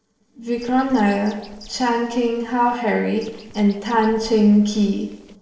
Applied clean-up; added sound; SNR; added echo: neural separator model SepFormer DNS4.